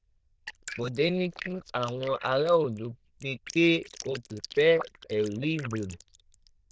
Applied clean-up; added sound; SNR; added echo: neural diffusion model UNIVERSE++.